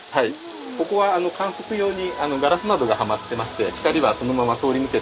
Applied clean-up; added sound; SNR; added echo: none; Water tap, faucet; 16 dB; none.